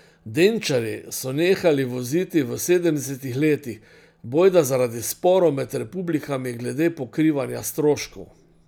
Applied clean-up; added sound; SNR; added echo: none; none; none; none.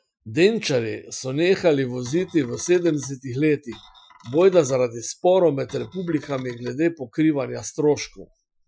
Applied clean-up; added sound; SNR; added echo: classical method Wiener filter.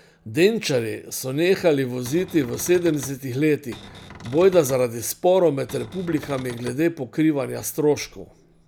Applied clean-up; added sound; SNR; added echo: none; Cupboard open or close; 19 dB; none.